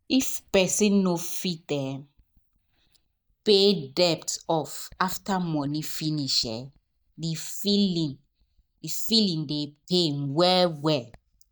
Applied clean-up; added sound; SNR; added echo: neural mask model DeepFilterNet 3.